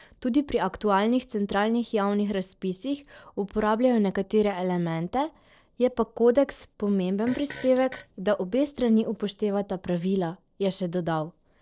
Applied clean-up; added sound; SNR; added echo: neural separator model SepFormer DNS4.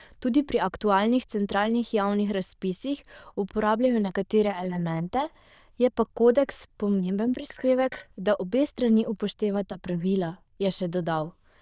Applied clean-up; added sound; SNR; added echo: neural diffusion model UNIVERSE++.